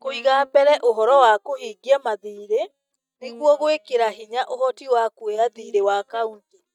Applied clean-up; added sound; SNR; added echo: neural mask model DeepFilterNet 3.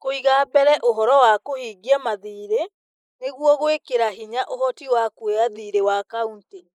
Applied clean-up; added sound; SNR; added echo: neural mask model Resemble Enhance denoiser.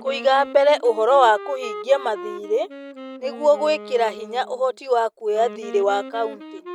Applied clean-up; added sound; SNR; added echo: none; Wind instrument, woodwind instrument; 15 dB; none.